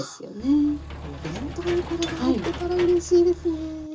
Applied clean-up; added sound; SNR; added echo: none; Engine / Mechanisms; 12 dB; reverberation time 0.2 s.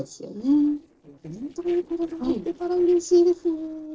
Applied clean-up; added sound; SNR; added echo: neural separator model SepFormer DNS4.